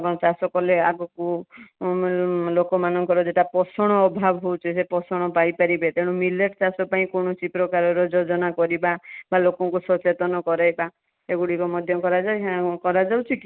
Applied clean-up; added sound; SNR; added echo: none; none; none; none.